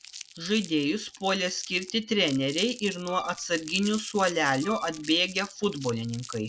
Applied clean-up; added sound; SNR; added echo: none; Crumpling, crinkling + Wind instrument, woodwind instrument; 14 dB; none.